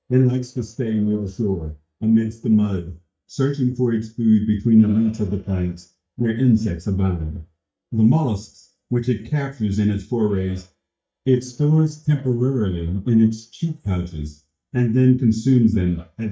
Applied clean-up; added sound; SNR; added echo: neural mask model DeepFilterNet 3.